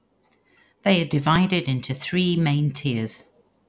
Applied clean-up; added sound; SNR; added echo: none; none; none; none.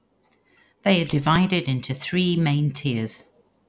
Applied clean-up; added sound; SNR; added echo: none; Scissors; 12 dB; none.